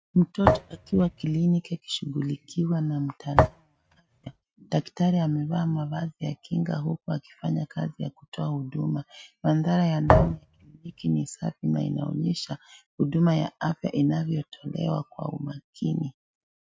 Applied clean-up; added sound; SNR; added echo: neural mask model RNNoise.